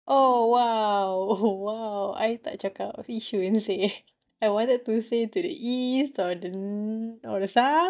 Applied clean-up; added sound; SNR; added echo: neural mask model DeepFilterNet 3.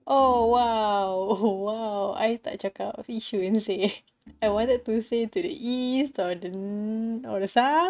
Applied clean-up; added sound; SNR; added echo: neural mask model RNNoise.